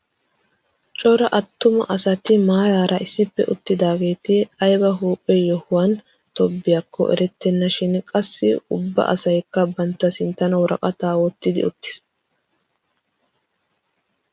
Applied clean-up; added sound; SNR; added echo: none; none; none; none.